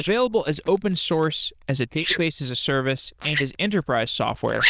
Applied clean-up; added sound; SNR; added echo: neural diffusion model UNIVERSE++.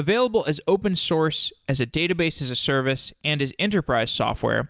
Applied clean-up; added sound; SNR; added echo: none; none; none; none.